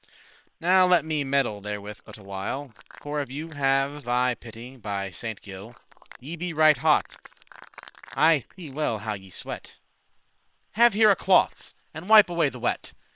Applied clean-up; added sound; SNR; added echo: neural separator model SepFormer WHAM!.